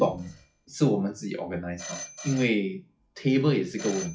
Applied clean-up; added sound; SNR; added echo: classical method WPE with log-MMSE.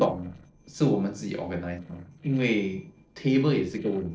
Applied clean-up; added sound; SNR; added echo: neural separator model SepFormer DNS4.